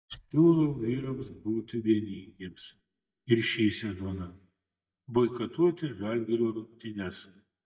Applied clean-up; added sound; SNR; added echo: neural mask model DeepFilterNet 3.